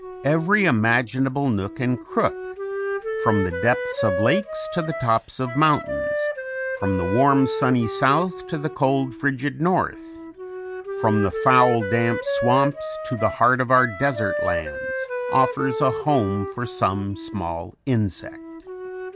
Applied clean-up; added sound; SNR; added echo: none; Wind instrument, woodwind instrument; 6 dB; none.